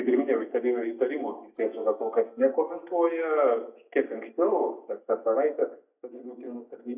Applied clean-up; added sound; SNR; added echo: neural mask model DeepFilterNet 3.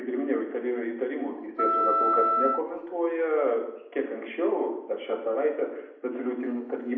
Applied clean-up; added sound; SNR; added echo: none; Wind instrument, woodwind instrument; -2 dB; reverberation time 0.7 s.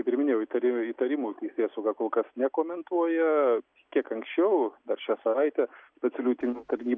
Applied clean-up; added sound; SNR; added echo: none; none; none; none.